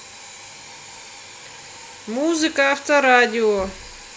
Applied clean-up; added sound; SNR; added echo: none; none; none; none.